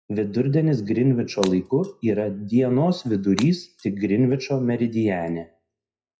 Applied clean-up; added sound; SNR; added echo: classical method WPE with log-MMSE.